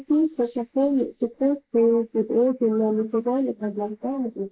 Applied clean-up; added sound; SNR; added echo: neural mask model Resemble Enhance denoiser.